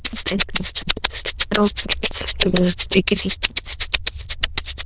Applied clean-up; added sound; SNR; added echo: neural diffusion model UNIVERSE++.